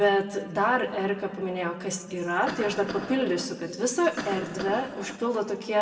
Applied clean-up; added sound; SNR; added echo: none; Cough; 10 dB; reverberation time 2.0 s.